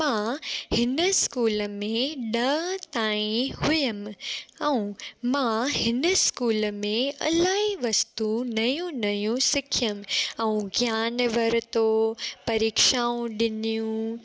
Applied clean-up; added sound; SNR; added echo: none; none; none; none.